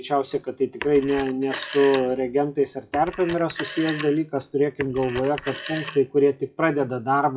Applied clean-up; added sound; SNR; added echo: classical method WPE with log-MMSE.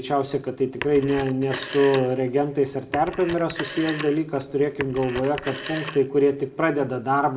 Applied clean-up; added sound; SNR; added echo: none; Telephone; 14 dB; reverberation time 0.7 s.